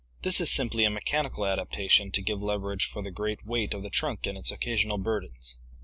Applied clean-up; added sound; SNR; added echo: none; none; none; none.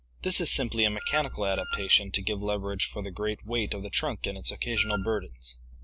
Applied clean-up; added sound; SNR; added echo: none; Wind instrument, woodwind instrument; 8 dB; none.